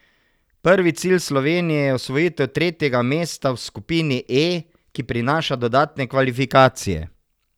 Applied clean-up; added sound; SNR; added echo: none; none; none; none.